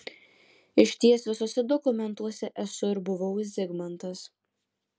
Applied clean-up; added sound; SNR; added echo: none; none; none; none.